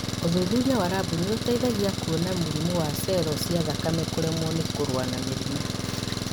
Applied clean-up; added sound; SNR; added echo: none; Engine; 2 dB; none.